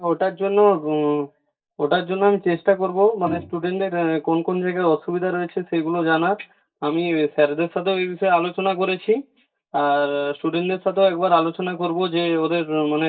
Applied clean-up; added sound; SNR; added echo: neural mask model DeepFilterNet 3.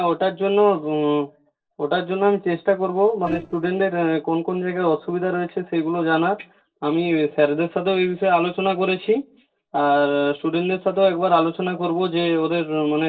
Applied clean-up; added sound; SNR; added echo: neural separator model SepFormer DNS4.